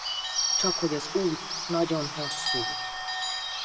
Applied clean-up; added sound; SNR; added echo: none; Bird / Bell; -1 dB; reverberation time 0.7 s.